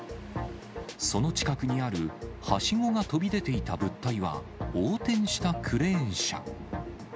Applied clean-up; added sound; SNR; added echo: none; none; none; none.